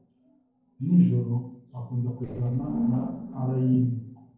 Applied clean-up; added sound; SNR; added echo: neural separator model SepFormer DNS4.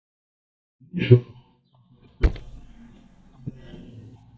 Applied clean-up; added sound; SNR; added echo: neural mask model DeepFilterNet 3.